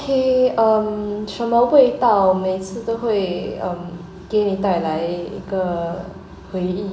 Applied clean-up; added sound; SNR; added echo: none; none; none; none.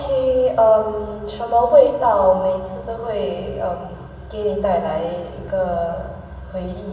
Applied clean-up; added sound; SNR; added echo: none; none; none; reverberation time 2.0 s.